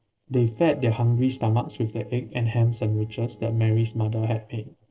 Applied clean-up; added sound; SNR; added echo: neural separator model SepFormer DNS4.